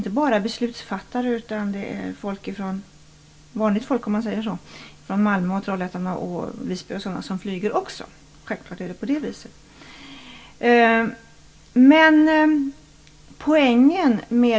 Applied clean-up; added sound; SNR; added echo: none; none; none; reverberation time 0.2 s.